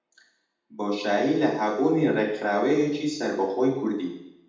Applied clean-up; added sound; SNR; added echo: none; none; none; reverberation time 0.8 s.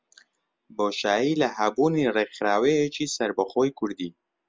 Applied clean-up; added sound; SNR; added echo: none; none; none; none.